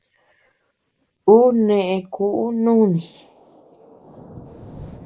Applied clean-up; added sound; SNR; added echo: neural mask model Resemble Enhance denoiser.